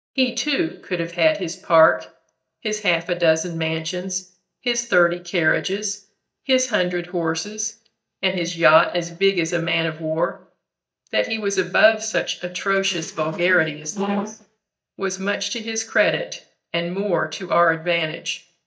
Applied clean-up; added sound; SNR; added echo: neural mask model DeepFilterNet 3.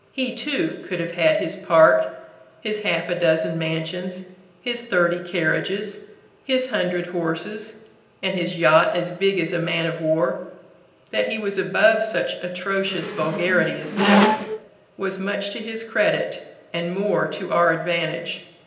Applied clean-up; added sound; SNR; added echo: none; Squeak; -1 dB; reverberation time 0.8 s.